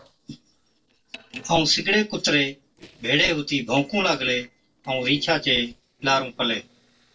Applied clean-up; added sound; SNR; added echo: neural separator model SepFormer DNS4.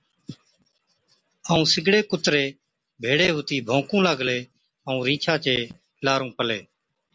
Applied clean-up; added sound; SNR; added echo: none; none; none; none.